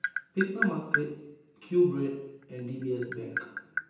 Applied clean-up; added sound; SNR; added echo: none; Tap; 5 dB; reverberation time 0.9 s.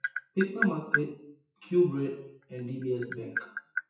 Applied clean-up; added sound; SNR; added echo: classical method WPE with log-MMSE.